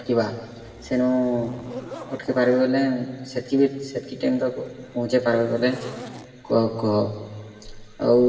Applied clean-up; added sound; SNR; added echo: none; Zipper (clothing); 20 dB; reverberation time 2.1 s.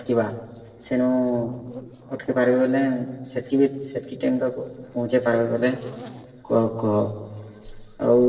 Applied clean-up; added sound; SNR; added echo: neural separator model SepFormer DNS4.